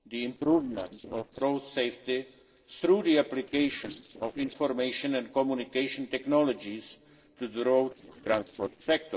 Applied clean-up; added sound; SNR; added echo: neural separator model SepFormer DNS4.